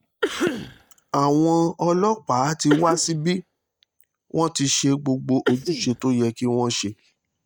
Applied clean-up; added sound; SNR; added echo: neural mask model DeepFilterNet 3.